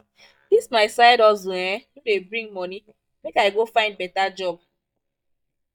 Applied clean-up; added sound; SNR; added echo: neural mask model DeepFilterNet 3.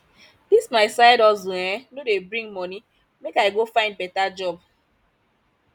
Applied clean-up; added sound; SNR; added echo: none; none; none; none.